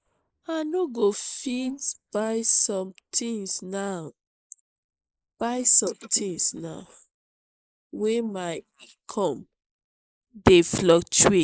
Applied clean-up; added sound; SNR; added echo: neural mask model Resemble Enhance denoiser.